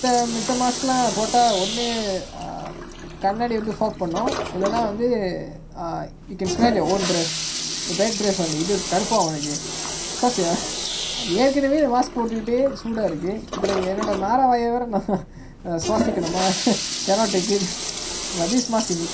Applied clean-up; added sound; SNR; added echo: none; Toilet flush; 6 dB; reverberation time 0.3 s.